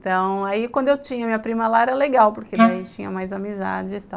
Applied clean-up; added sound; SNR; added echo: none; Wind instrument, woodwind instrument; -2 dB; none.